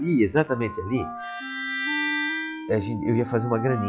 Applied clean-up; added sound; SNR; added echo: classical method log-MMSE.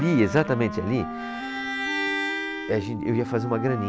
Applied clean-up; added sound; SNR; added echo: none; Bowed string instrument + Wind instrument, woodwind instrument; 5 dB; none.